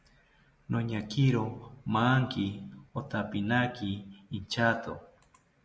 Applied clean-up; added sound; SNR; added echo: none; none; none; none.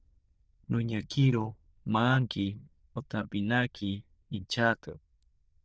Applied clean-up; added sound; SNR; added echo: neural diffusion model UNIVERSE++.